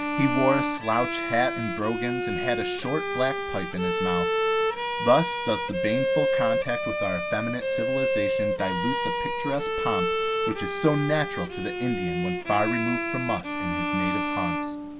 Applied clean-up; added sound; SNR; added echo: none; Bowed string instrument; 0 dB; none.